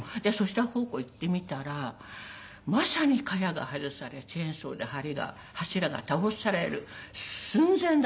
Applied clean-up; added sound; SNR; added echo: none; none; none; none.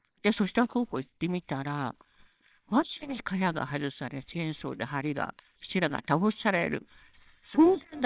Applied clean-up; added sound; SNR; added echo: neural separator model SepFormer WHAMR!.